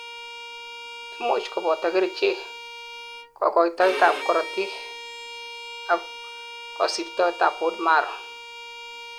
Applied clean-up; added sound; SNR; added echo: none; Bowed string instrument; 11 dB; none.